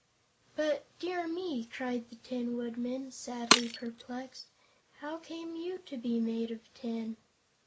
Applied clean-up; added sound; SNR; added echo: none; Shatter; -2 dB; none.